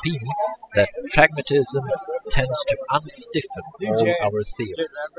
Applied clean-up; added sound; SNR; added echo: classical method spectral subtraction.